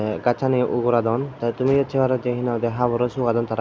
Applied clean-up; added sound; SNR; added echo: none; none; none; none.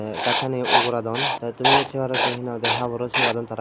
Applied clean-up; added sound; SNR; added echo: none; Writing; -5 dB; none.